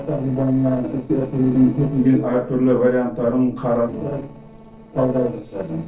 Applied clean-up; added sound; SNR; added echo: neural separator model SepFormer DNS4.